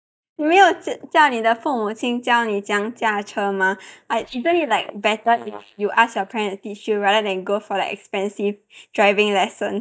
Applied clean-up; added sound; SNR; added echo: neural mask model DeepFilterNet 3.